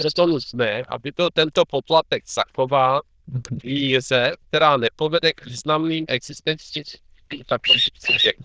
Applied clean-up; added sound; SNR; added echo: neural diffusion model UNIVERSE++.